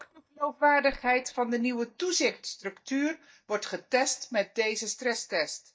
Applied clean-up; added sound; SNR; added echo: neural mask model DeepFilterNet 3.